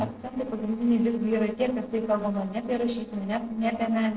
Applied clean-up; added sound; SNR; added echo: neural separator model SepFormer DNS4.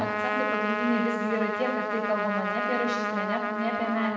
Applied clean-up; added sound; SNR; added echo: none; Trumpet; 0 dB; reverberation time 1.0 s.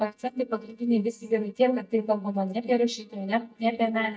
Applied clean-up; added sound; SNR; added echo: neural mask model DeepFilterNet 3.